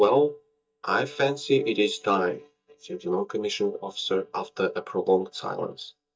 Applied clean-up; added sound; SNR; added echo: neural mask model DeepFilterNet 3.